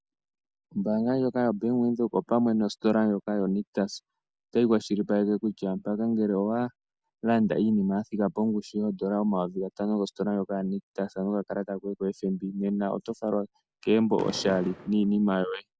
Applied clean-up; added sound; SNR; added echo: none; Fireworks; 14 dB; none.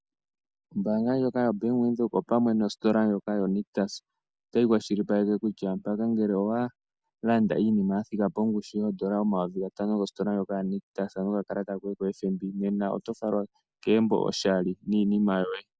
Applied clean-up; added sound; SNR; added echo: none; none; none; none.